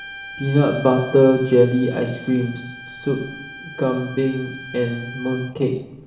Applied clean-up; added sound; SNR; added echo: none; Bowed string instrument; 16 dB; reverberation time 0.8 s.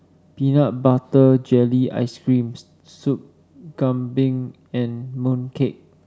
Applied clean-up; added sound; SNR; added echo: none; none; none; none.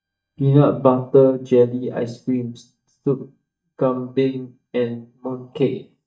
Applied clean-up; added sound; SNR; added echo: neural mask model DeepFilterNet 3.